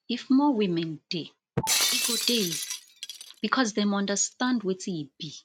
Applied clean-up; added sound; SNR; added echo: neural mask model RNNoise.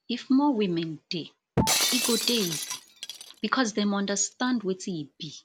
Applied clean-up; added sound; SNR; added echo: none; Shatter; 3 dB; none.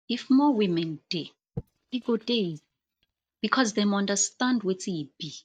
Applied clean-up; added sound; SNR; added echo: neural mask model DeepFilterNet 3.